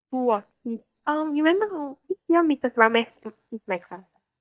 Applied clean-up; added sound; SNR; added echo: neural mask model DeepFilterNet 3.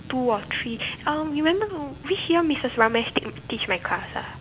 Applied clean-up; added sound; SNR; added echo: none; Motorcycle; 17 dB; none.